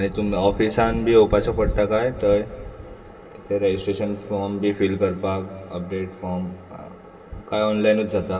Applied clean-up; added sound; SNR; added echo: none; none; none; reverberation time 2.3 s.